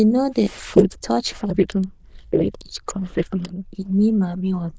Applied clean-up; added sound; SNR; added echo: neural diffusion model UNIVERSE++.